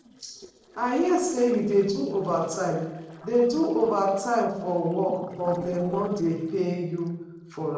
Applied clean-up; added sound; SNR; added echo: neural separator model SepFormer DNS4.